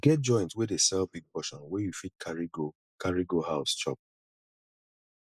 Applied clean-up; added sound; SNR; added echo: neural mask model Resemble Enhance denoiser.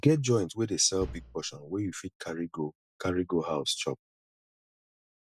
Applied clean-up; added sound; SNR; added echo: none; Bass drum; 13 dB; none.